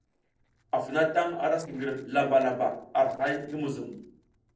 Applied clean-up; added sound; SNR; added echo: neural separator model SepFormer DNS4.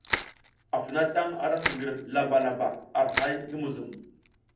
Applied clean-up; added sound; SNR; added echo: none; Crushing; 7 dB; reverberation time 0.6 s.